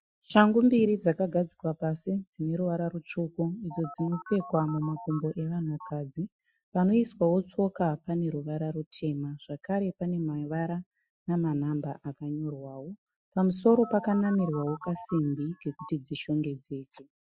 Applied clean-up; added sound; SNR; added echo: classical method Wiener filter.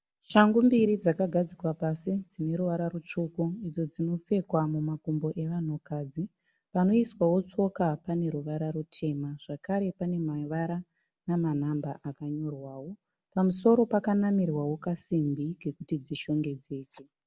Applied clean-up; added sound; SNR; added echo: none; none; none; none.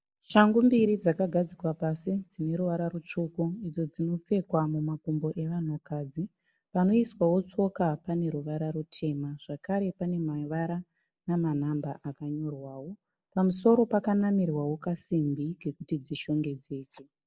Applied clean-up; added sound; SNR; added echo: neural mask model Resemble Enhance denoiser.